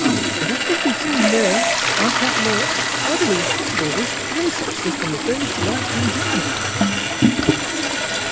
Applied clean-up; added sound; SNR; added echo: none; Sawing + Toilet flush; -5 dB; none.